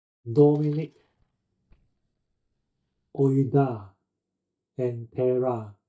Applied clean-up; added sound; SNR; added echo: neural mask model DeepFilterNet 3.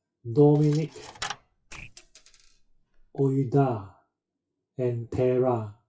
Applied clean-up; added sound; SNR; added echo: classical method WPE with log-MMSE.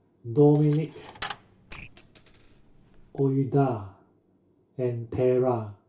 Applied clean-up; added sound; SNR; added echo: none; Coin (dropping); 17 dB; reverberation time 0.3 s.